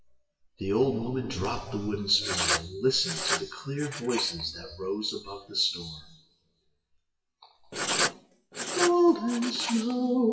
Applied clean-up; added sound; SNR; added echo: classical method WPE with log-MMSE.